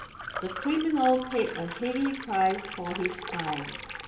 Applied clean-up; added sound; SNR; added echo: none; Liquid; 9 dB; reverberation time 0.2 s.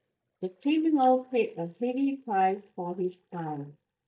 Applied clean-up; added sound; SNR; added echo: neural mask model DeepFilterNet 3.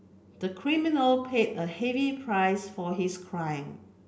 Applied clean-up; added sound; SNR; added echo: none; none; none; none.